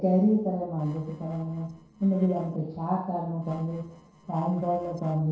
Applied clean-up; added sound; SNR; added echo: neural separator model SepFormer DNS4.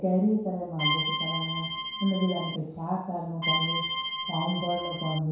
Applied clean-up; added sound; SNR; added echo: none; Accordion; 0 dB; reverberation time 0.6 s.